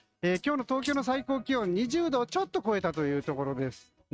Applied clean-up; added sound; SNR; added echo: neural mask model RNNoise.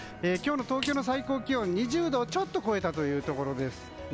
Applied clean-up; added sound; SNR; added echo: none; Splash, splatter; 18 dB; none.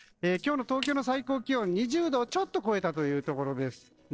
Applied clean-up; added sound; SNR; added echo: neural separator model SepFormer DNS4.